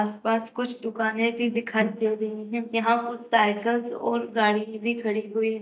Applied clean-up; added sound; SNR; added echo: neural mask model DeepFilterNet 3.